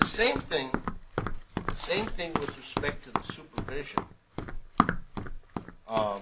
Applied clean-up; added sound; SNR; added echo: none; Run; -1 dB; none.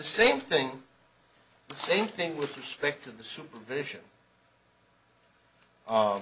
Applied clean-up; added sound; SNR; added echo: none; none; none; none.